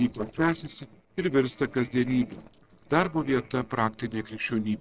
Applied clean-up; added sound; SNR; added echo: neural separator model SepFormer DNS4.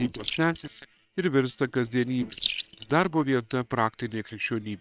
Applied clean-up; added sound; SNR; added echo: neural separator model SepFormer WHAM!.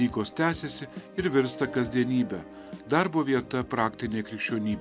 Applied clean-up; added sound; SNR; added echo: none; none; none; none.